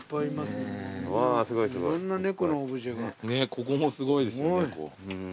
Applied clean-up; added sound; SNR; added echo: none; none; none; none.